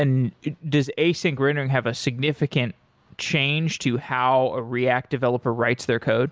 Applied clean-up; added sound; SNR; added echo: none; none; none; none.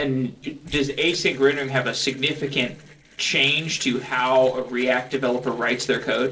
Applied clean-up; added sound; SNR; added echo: neural separator model SepFormer DNS4.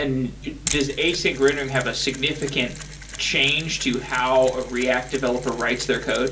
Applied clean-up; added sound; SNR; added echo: none; Mechanisms; 12 dB; reverberation time 0.3 s.